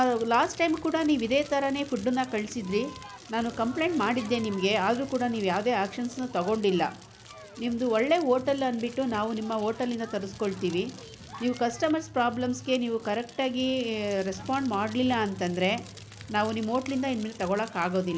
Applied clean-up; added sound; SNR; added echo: none; Crackle; 19 dB; none.